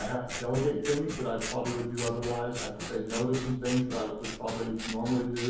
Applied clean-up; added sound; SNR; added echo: none; Scissors; 9 dB; reverberation time 2.2 s.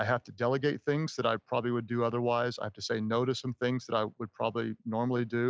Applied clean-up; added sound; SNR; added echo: none; none; none; none.